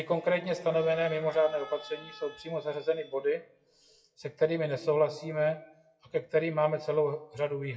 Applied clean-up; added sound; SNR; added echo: classical method WPE with log-MMSE.